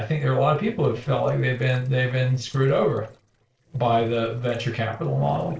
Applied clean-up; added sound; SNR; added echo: neural separator model SepFormer DNS4.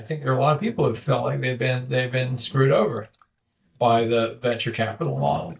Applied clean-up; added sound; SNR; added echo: neural mask model DeepFilterNet 3.